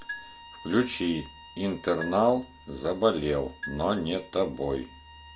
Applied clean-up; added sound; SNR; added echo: none; Bowed string instrument + Marimba, xylophone; 17 dB; none.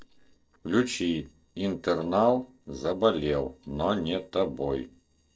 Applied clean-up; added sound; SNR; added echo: neural separator model SepFormer DNS4.